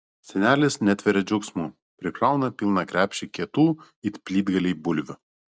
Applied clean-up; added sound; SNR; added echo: none; none; none; none.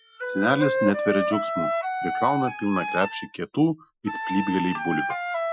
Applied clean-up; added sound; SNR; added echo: classical method Wiener filter.